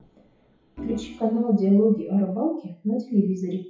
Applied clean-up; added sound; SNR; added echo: classical method WPE with log-MMSE.